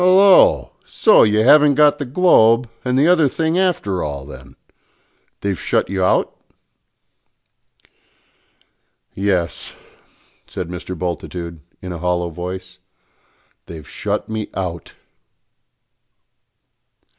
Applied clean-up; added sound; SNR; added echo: none; none; none; none.